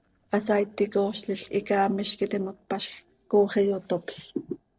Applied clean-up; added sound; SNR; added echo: neural separator model SepFormer DNS4.